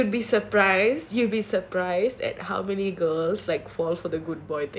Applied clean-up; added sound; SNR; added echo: none; none; none; none.